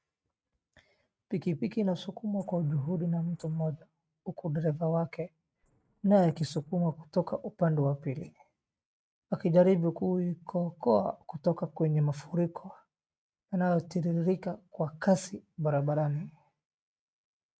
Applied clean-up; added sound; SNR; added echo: neural mask model RNNoise.